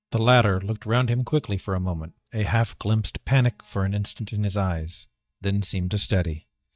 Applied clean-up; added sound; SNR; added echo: neural mask model DeepFilterNet 3.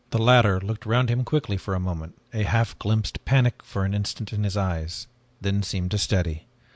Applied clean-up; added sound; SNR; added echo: none; none; none; none.